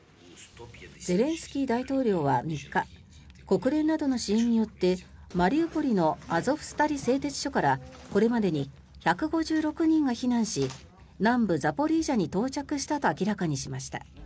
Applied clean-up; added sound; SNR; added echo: none; none; none; none.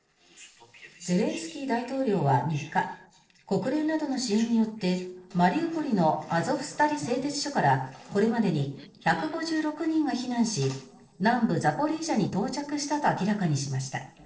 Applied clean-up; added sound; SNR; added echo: neural separator model SepFormer DNS4.